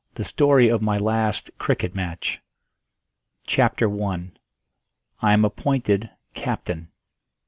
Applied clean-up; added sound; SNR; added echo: none; none; none; none.